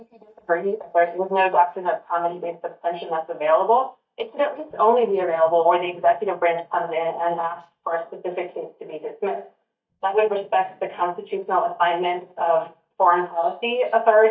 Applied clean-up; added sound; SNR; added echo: neural mask model DeepFilterNet 3.